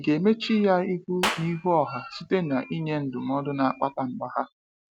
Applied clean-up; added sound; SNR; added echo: none; Clapping; 11 dB; none.